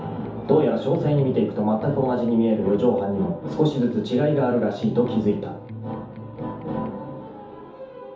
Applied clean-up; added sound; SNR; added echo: none; Electric guitar; 15 dB; reverberation time 0.5 s.